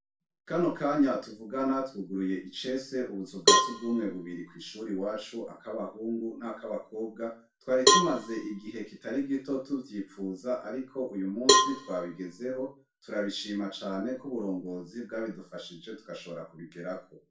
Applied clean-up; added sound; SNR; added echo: none; Cowbell; -5 dB; reverberation time 0.3 s.